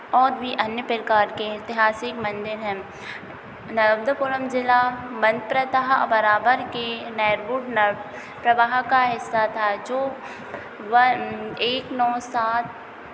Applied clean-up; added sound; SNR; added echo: none; none; none; none.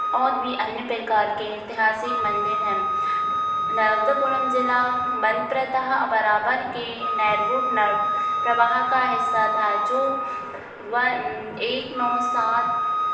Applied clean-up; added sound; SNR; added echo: none; Wind instrument, woodwind instrument; 1 dB; reverberation time 0.9 s.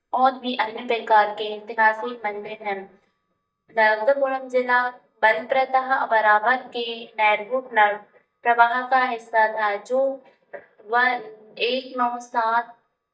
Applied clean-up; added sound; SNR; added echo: neural mask model DeepFilterNet 3.